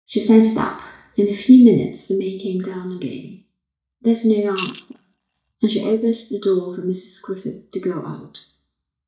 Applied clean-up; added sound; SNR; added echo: neural mask model DeepFilterNet 3.